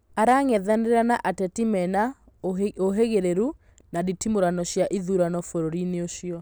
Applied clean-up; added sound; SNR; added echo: none; none; none; none.